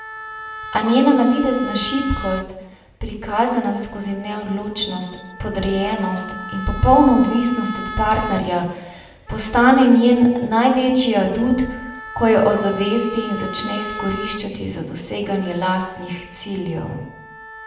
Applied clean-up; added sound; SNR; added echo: none; Wind instrument, woodwind instrument; 15 dB; reverberation time 0.9 s.